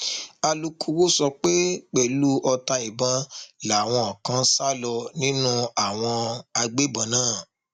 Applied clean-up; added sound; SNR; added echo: none; none; none; none.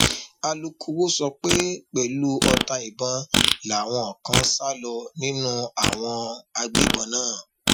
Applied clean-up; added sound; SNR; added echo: classical method Wiener filter.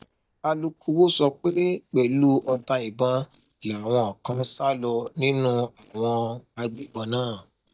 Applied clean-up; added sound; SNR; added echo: neural mask model DeepFilterNet 3.